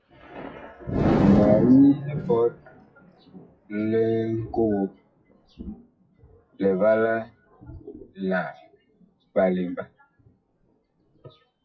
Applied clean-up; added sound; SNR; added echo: classical method WPE with log-MMSE.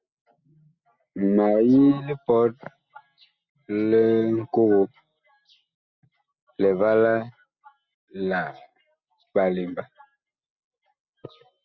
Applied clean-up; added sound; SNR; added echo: none; none; none; none.